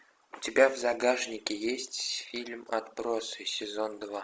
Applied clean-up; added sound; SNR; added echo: none; none; none; none.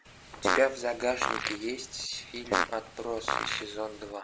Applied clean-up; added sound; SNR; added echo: none; Fart; 1 dB; none.